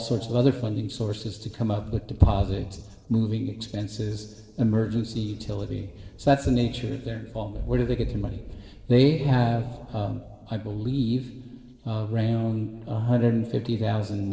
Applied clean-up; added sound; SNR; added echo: neural separator model SepFormer DNS4.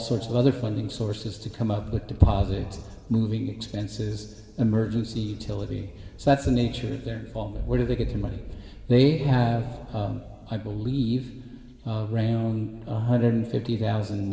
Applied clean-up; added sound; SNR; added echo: none; Thunder; 16 dB; reverberation time 1.6 s.